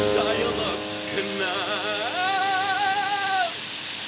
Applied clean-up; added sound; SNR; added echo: none; Keyboard (musical) + Fire; 2 dB; none.